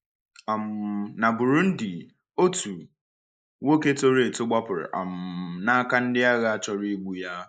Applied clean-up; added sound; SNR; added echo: neural mask model Resemble Enhance denoiser.